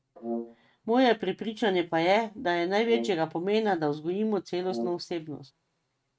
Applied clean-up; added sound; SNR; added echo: neural mask model RNNoise.